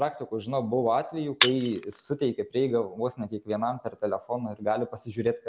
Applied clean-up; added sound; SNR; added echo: none; Shatter; 6 dB; none.